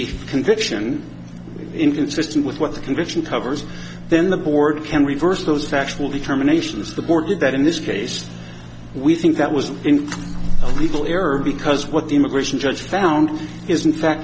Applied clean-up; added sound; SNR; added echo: none; none; none; none.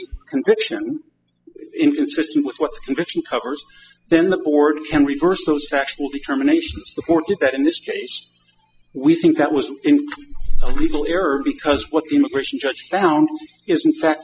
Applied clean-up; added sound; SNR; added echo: classical method spectral subtraction.